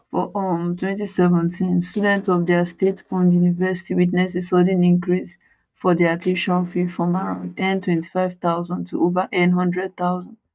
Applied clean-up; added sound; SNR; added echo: neural mask model DeepFilterNet 3.